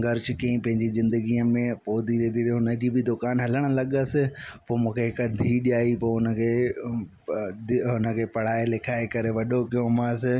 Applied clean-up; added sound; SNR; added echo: none; none; none; none.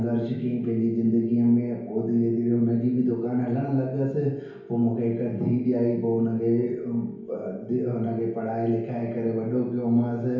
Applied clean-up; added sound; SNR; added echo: none; Telephone; 20 dB; reverberation time 1.0 s.